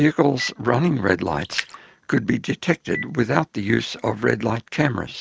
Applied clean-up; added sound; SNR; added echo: neural mask model RNNoise.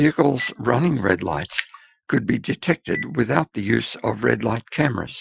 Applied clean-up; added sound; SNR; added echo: classical method Wiener filter.